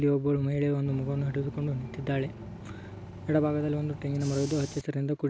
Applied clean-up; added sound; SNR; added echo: none; Bus / Engine; 12 dB; none.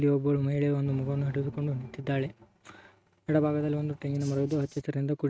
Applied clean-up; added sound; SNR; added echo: neural mask model RNNoise.